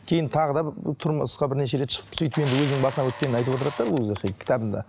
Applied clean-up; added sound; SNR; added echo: none; Camera; 11 dB; none.